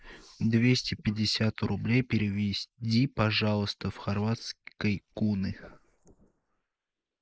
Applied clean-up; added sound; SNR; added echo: neural mask model Resemble Enhance denoiser.